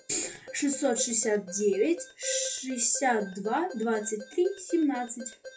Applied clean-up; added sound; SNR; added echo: classical method WPE with log-MMSE.